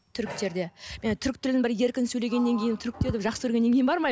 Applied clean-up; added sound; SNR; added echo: none; Sliding door; 19 dB; none.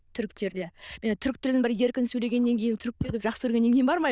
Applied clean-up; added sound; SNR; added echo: neural diffusion model UNIVERSE++.